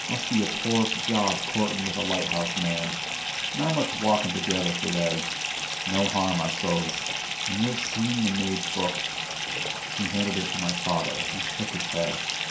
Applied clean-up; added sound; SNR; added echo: none; Fill (with liquid) / Bathtub (filling or washing); 1 dB; reverberation time 0.5 s.